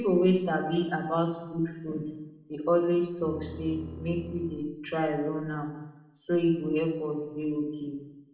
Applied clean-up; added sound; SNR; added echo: none; Bowed string instrument; 14 dB; reverberation time 0.8 s.